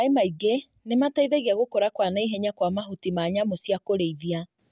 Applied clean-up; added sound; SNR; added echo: none; none; none; none.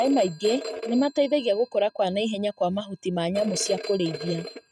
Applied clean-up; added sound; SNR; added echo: neural mask model RNNoise.